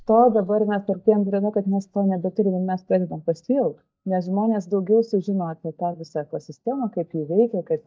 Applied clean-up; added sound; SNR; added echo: neural mask model DeepFilterNet 3.